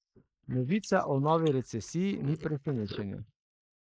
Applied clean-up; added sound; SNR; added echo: neural mask model Resemble Enhance denoiser.